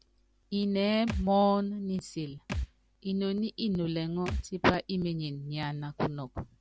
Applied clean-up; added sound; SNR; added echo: none; Thump, thud; 9 dB; none.